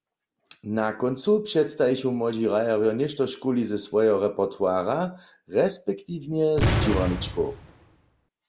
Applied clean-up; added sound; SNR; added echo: none; Boom; 2 dB; none.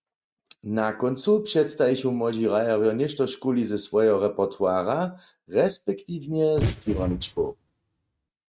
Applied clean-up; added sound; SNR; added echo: neural mask model RNNoise.